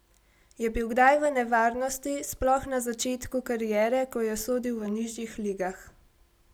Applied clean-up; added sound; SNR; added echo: none; none; none; none.